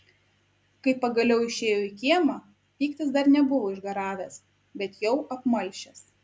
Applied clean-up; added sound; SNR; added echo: none; none; none; none.